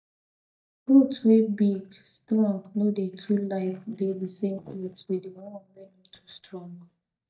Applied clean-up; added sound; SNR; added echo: neural mask model DeepFilterNet 3.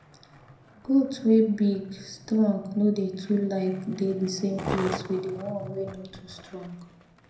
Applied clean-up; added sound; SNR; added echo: none; Skateboard; 13 dB; reverberation time 0.5 s.